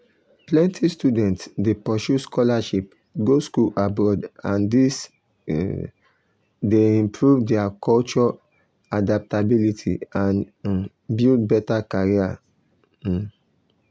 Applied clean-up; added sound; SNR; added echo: none; none; none; none.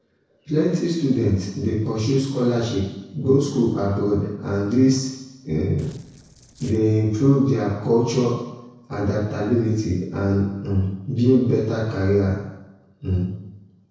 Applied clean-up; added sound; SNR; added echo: neural separator model SepFormer DNS4.